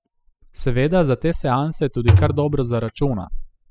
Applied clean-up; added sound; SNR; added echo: classical method spectral subtraction.